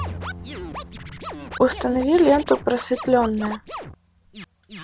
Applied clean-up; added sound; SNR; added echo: none; Bowed string instrument + Scratching (performance technique); 12 dB; none.